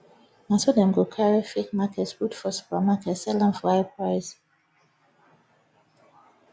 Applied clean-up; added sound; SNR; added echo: none; none; none; none.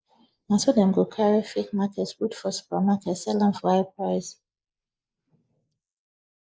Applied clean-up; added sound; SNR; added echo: neural mask model Resemble Enhance denoiser.